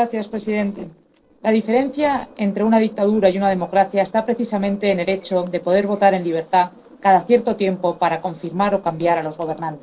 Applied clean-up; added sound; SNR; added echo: neural separator model SepFormer DNS4.